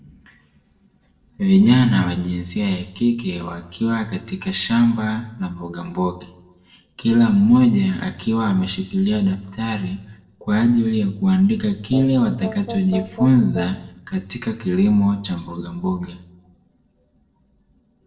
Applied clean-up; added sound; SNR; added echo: neural separator model SepFormer DNS4.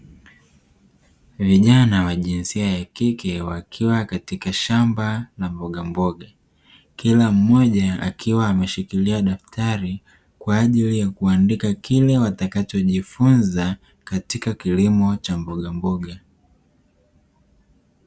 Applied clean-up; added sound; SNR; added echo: none; none; none; none.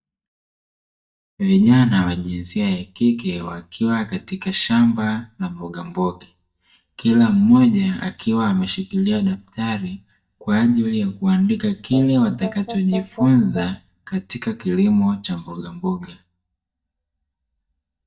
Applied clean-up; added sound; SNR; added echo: neural mask model DeepFilterNet 3.